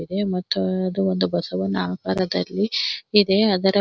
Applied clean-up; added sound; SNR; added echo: none; none; none; none.